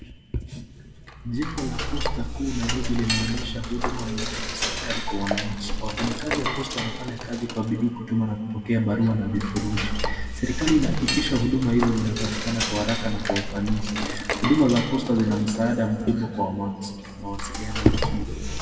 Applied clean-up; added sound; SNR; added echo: none; Cutlery, silverware / Dishes, pots, and pans; 4 dB; reverberation time 2.0 s.